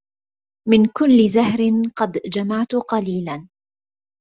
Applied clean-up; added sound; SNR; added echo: none; none; none; none.